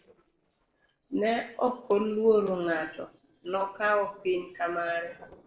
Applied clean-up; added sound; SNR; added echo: neural separator model SepFormer DNS4.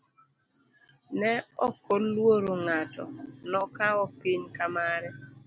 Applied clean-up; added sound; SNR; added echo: none; none; none; none.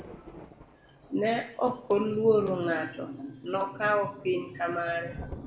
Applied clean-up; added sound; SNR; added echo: none; Thunder; 19 dB; reverberation time 0.5 s.